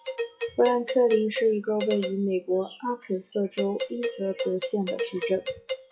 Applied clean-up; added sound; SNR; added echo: classical method WPE with log-MMSE.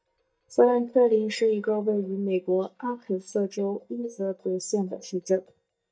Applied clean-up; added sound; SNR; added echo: neural mask model DeepFilterNet 3.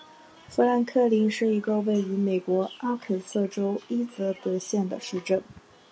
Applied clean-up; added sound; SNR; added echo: none; none; none; none.